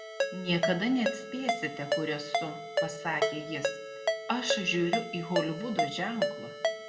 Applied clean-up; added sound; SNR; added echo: none; Ringtone; 0 dB; reverberation time 0.9 s.